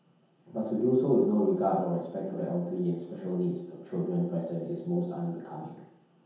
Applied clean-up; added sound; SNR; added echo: none; none; none; reverberation time 0.9 s.